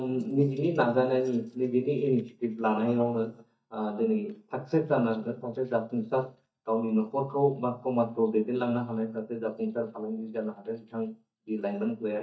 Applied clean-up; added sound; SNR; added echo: neural mask model DeepFilterNet 3.